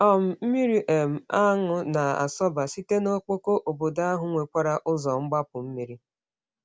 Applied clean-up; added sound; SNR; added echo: none; none; none; none.